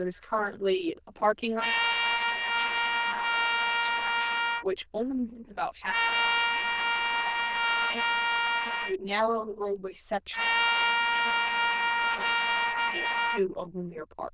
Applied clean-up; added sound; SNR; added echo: neural diffusion model UNIVERSE++.